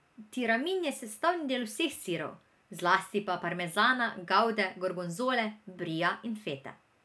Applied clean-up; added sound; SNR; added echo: none; none; none; none.